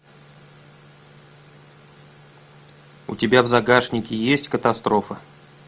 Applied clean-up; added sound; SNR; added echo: none; none; none; none.